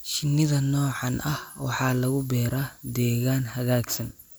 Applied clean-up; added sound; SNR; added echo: none; none; none; none.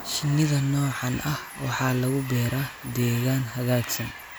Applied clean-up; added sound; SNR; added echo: none; Train; 14 dB; none.